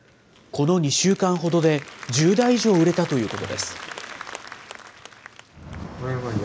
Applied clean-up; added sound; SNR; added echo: none; Applause; 16 dB; none.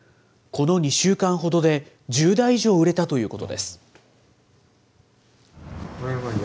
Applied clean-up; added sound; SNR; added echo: none; none; none; none.